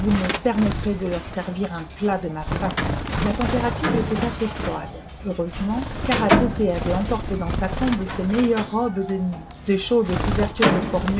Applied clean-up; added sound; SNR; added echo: none; Bird; 2 dB; none.